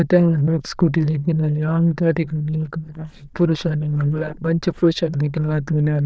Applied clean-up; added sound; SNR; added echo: neural diffusion model UNIVERSE++.